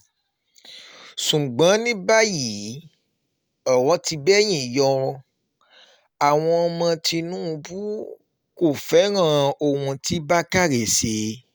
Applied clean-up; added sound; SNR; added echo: none; none; none; none.